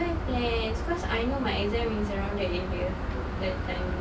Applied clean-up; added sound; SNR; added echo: none; none; none; none.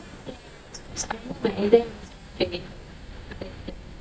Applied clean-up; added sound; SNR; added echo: neural mask model DeepFilterNet 3.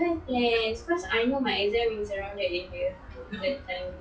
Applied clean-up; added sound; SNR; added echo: classical method log-MMSE.